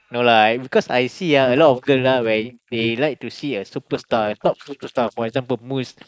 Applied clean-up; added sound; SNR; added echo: neural mask model Resemble Enhance denoiser.